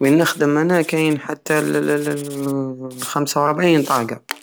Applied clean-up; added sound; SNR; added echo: none; Writing; 19 dB; none.